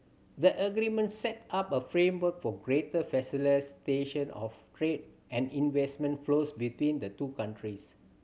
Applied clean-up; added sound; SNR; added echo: none; none; none; none.